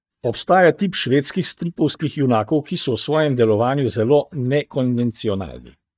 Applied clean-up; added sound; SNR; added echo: neural mask model DeepFilterNet 3.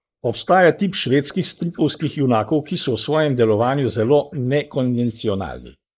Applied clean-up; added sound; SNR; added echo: neural mask model Resemble Enhance denoiser.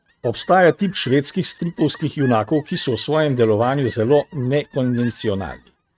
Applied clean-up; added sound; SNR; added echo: neural mask model RNNoise.